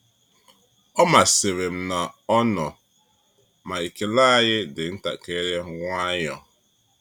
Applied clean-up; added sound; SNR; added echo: none; none; none; none.